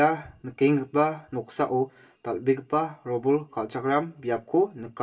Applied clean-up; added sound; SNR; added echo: none; none; none; reverberation time 0.2 s.